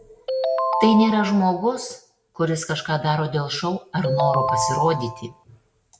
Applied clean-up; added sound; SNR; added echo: none; Ringtone; 2 dB; none.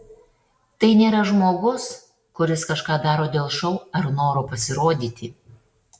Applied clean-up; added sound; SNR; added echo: none; none; none; none.